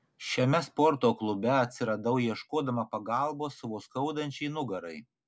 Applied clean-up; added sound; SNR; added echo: none; none; none; none.